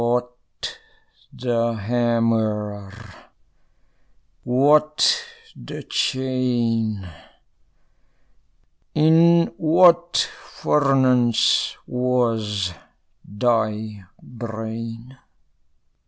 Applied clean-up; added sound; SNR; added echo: none; none; none; none.